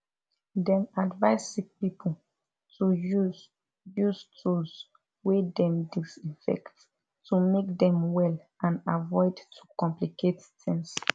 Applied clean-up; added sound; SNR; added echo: none; none; none; none.